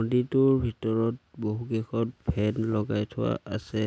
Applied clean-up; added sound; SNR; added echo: none; none; none; none.